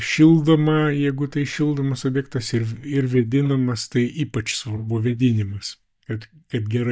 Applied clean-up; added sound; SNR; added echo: neural mask model DeepFilterNet 3.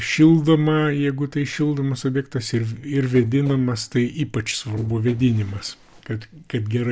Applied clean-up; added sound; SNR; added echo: neural separator model SepFormer DNS4.